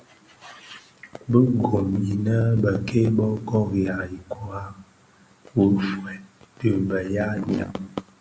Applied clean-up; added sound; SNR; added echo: none; none; none; none.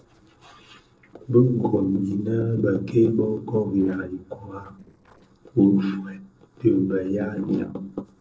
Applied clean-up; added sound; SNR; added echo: neural separator model SepFormer DNS4.